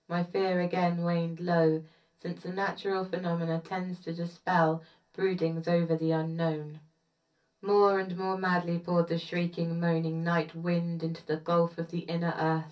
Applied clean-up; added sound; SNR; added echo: none; none; none; reverberation time 0.3 s.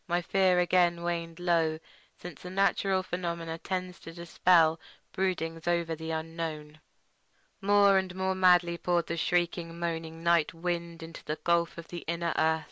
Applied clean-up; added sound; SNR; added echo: none; none; none; none.